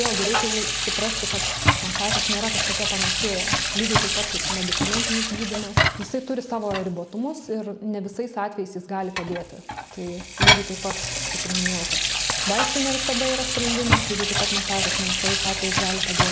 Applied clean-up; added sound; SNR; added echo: none; Sink (filling or washing) / Water tap, faucet; -5 dB; none.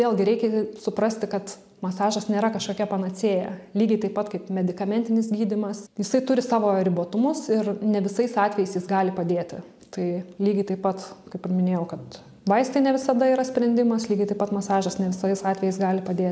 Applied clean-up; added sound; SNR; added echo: none; none; none; none.